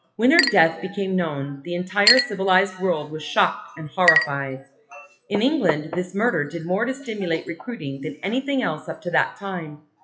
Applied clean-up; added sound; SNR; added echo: classical method WPE with log-MMSE.